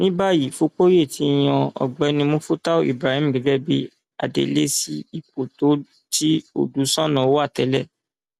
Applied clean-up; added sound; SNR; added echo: none; none; none; none.